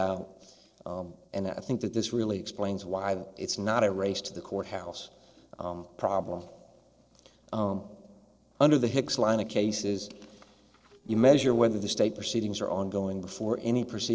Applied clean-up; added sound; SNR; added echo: neural separator model SepFormer DNS4.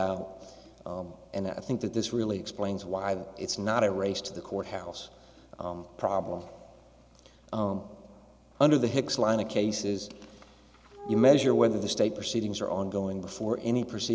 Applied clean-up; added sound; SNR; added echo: none; Glass; 4 dB; none.